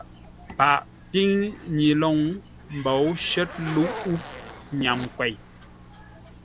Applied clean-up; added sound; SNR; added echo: none; Zipper (clothing); 15 dB; none.